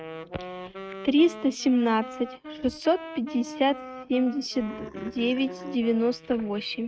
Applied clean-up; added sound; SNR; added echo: neural mask model RNNoise.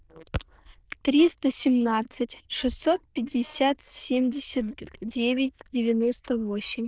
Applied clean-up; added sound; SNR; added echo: neural diffusion model UNIVERSE++.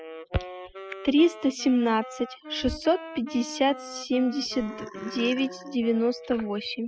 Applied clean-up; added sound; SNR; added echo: classical method spectral subtraction.